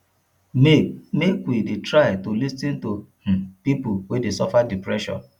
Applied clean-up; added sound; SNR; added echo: none; none; none; none.